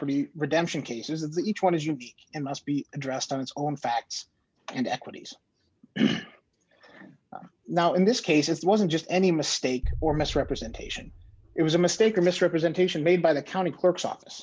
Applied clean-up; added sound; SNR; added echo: none; Boom; 10 dB; none.